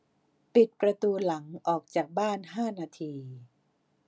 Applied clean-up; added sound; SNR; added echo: none; none; none; none.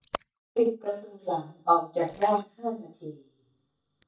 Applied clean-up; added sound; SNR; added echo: neural mask model DeepFilterNet 3.